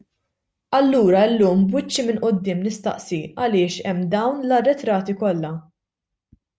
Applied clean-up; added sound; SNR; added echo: none; none; none; none.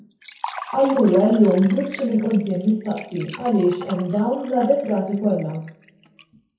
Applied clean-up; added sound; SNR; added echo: none; Liquid; 17 dB; reverberation time 0.6 s.